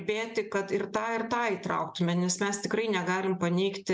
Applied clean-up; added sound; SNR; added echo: none; none; none; none.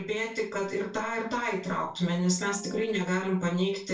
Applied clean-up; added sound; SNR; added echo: neural separator model SepFormer DNS4.